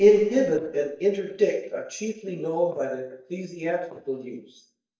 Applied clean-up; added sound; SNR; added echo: neural mask model DeepFilterNet 3.